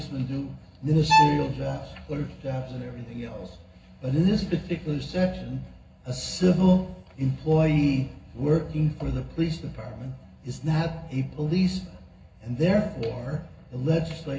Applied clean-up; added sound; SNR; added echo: none; Bowed string instrument; -1 dB; reverberation time 0.4 s.